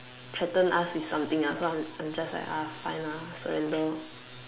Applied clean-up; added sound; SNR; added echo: none; none; none; none.